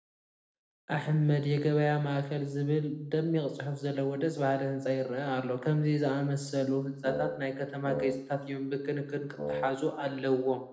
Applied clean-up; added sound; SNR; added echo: neural separator model SepFormer DNS4.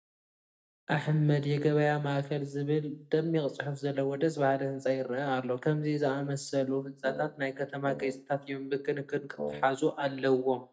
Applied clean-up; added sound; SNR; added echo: neural mask model DeepFilterNet 3.